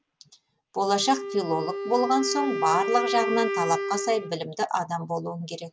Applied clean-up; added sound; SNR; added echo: none; Wind instrument, woodwind instrument; 5 dB; none.